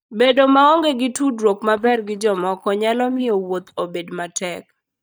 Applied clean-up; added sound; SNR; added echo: neural mask model DeepFilterNet 3.